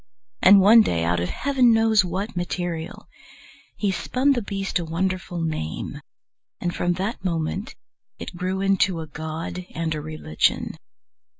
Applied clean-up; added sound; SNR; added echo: none; none; none; none.